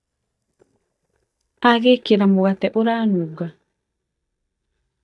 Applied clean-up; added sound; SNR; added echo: neural mask model DeepFilterNet 3.